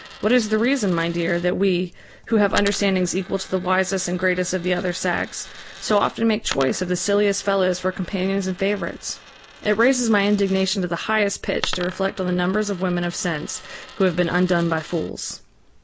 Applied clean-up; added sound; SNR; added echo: none; Coin (dropping); 17 dB; none.